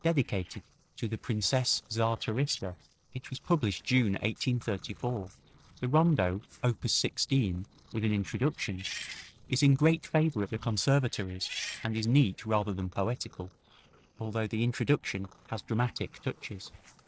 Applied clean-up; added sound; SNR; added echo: neural separator model SepFormer DNS4.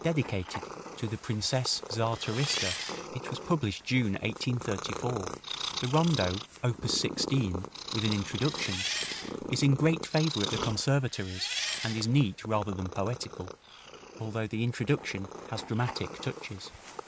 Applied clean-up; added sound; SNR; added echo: none; Engine + Purr; 7 dB; none.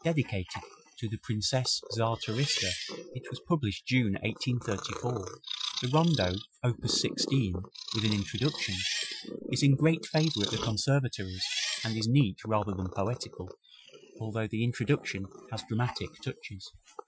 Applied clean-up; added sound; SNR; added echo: classical method Wiener filter.